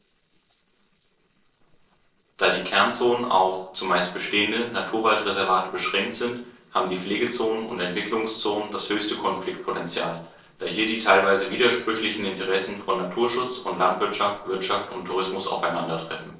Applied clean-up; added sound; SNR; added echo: neural separator model SepFormer DNS4.